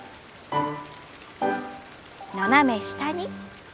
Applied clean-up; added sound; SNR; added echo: none; Rain; 18 dB; none.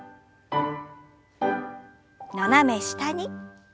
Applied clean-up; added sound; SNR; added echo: none; none; none; none.